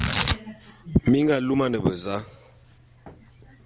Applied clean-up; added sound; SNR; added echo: none; Tearing; 8 dB; none.